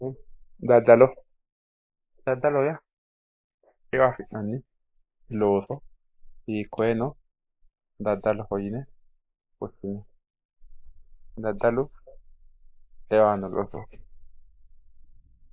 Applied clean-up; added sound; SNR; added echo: neural mask model Resemble Enhance denoiser.